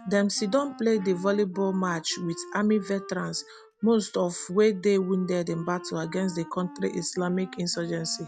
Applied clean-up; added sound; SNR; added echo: none; Wind instrument, woodwind instrument; 18 dB; none.